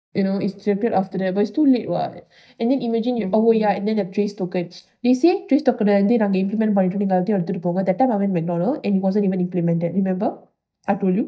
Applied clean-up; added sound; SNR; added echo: neural mask model DeepFilterNet 3.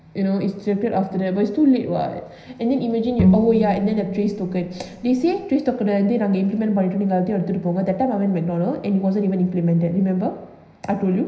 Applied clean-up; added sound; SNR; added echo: none; Bowed string instrument; 2 dB; reverberation time 0.7 s.